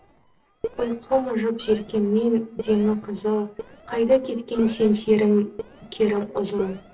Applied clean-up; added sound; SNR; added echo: neural separator model SepFormer DNS4.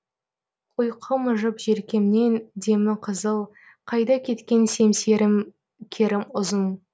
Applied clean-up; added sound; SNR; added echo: none; none; none; none.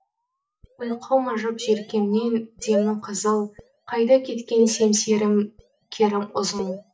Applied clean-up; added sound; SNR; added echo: neural mask model DeepFilterNet 3.